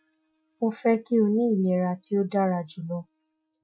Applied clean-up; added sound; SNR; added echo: classical method Wiener filter.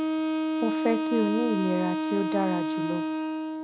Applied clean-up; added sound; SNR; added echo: none; Wind instrument, woodwind instrument; -2 dB; none.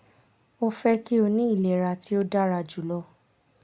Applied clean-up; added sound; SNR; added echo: none; none; none; none.